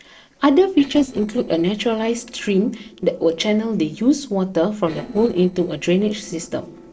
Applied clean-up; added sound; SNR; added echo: neural separator model SepFormer DNS4.